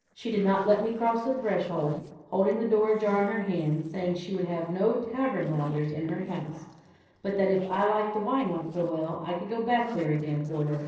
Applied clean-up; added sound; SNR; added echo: neural separator model SepFormer DNS4.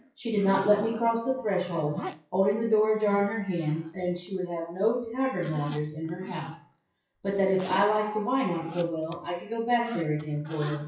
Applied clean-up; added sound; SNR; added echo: classical method WPE with log-MMSE.